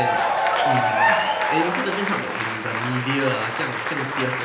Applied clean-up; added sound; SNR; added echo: none; Applause / Cheering; -5 dB; reverberation time 0.8 s.